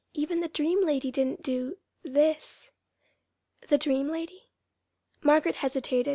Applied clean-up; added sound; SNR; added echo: none; none; none; none.